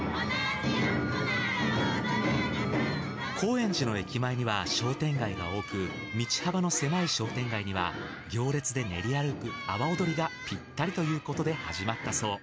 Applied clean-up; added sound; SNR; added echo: none; none; none; none.